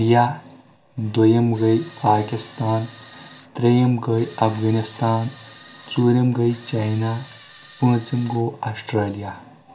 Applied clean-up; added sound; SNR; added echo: none; Camera; 18 dB; reverberation time 0.3 s.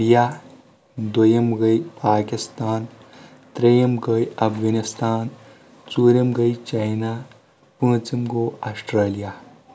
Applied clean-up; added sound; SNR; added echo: none; none; none; none.